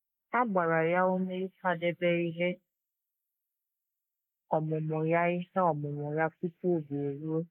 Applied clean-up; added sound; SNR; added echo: neural mask model Resemble Enhance denoiser.